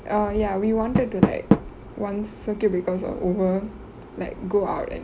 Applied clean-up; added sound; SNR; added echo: none; Door; 4 dB; none.